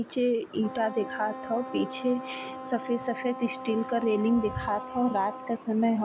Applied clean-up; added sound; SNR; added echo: none; Wind instrument, woodwind instrument; 11 dB; none.